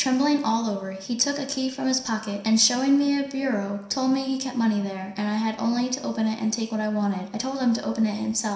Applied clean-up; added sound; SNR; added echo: none; none; none; reverberation time 0.7 s.